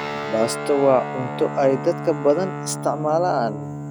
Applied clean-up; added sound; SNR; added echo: none; Guitar; 7 dB; none.